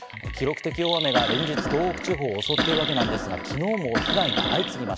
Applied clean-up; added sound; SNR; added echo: none; Cough + Chirp, tweet; 1 dB; none.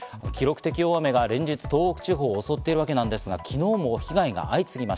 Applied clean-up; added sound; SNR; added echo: none; none; none; none.